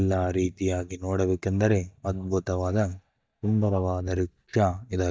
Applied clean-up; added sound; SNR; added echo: neural mask model DeepFilterNet 3.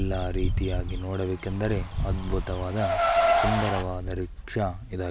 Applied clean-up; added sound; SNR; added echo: none; Car; 2 dB; none.